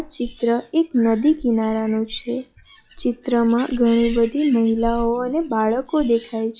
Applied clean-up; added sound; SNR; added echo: classical method log-MMSE.